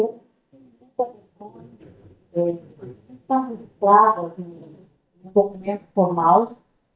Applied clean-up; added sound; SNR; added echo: neural mask model DeepFilterNet 3.